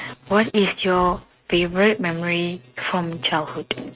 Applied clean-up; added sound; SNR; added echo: neural mask model RNNoise.